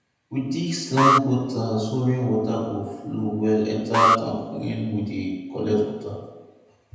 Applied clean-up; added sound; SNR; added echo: none; Alarm; 0 dB; reverberation time 1.0 s.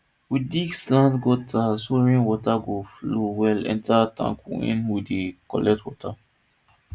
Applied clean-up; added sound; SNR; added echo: none; none; none; none.